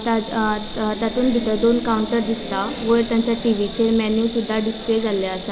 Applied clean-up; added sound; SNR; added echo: none; Insect; 7 dB; none.